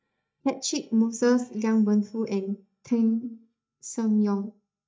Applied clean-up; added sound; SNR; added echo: neural mask model DeepFilterNet 3.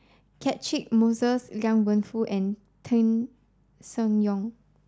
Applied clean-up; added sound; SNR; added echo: none; none; none; none.